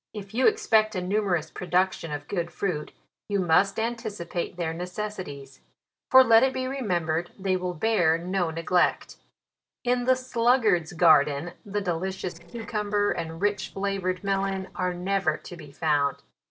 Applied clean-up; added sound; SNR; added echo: neural separator model SepFormer DNS4.